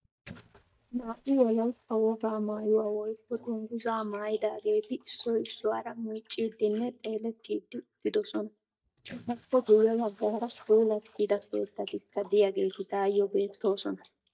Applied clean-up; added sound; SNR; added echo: neural mask model DeepFilterNet 3.